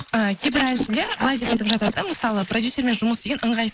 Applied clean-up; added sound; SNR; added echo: neural mask model Resemble Enhance denoiser.